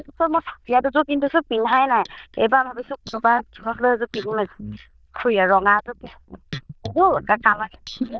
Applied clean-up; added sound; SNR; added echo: neural diffusion model UNIVERSE++.